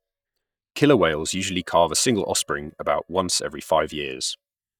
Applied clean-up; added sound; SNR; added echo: neural mask model DeepFilterNet 3.